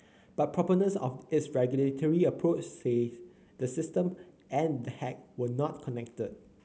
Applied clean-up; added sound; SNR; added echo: none; none; none; none.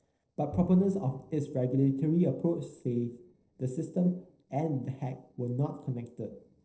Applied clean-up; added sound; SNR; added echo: neural separator model SepFormer DNS4.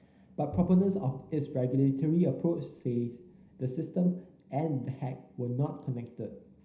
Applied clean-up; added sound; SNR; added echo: none; Bowed string instrument; 18 dB; reverberation time 0.5 s.